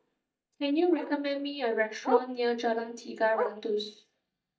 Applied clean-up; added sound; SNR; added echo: neural mask model DeepFilterNet 3.